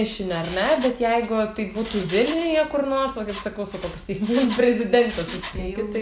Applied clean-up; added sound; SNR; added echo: none; Mechanisms; 17 dB; none.